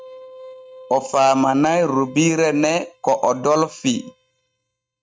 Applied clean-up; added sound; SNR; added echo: neural mask model RNNoise.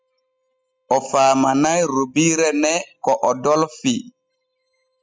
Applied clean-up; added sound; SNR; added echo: classical method spectral subtraction.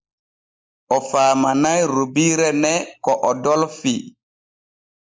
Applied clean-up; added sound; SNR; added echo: neural mask model Resemble Enhance denoiser.